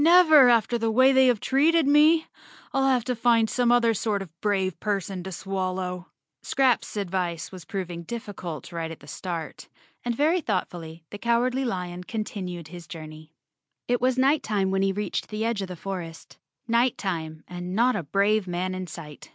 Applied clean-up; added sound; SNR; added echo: none; none; none; none.